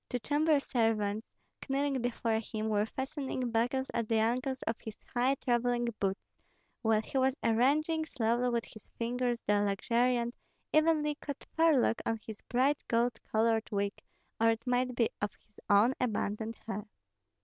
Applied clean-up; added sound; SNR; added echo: none; none; none; none.